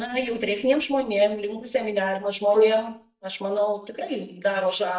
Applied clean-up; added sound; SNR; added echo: neural mask model DeepFilterNet 3.